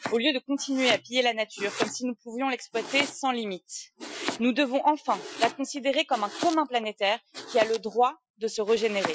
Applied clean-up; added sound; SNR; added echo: classical method Wiener filter.